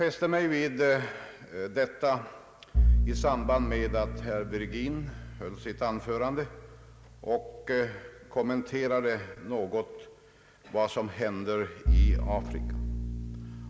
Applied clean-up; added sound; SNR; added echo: none; Bowed string instrument; 1 dB; none.